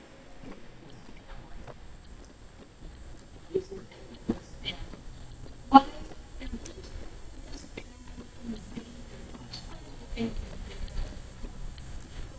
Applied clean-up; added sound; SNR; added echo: neural mask model DeepFilterNet 3.